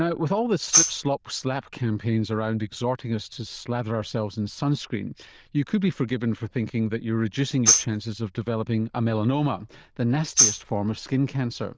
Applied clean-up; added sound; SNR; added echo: neural diffusion model UNIVERSE++.